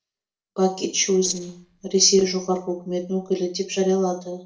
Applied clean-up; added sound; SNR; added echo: neural separator model SepFormer DNS4.